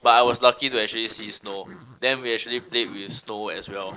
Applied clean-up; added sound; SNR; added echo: neural mask model Resemble Enhance denoiser.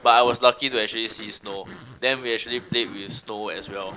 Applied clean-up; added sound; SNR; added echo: none; Zipper (clothing); 19 dB; none.